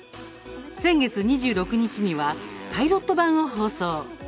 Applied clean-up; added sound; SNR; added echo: none; Motorcycle; 19 dB; none.